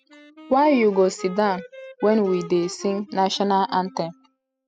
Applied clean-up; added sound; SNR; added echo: classical method spectral subtraction.